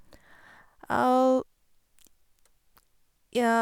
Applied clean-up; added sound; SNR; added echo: none; none; none; none.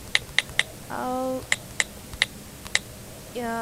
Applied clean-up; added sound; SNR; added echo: none; Typing; -5 dB; none.